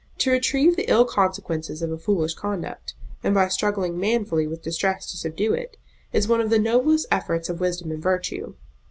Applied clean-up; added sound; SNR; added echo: none; none; none; none.